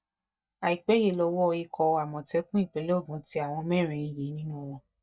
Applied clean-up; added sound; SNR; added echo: neural mask model DeepFilterNet 3.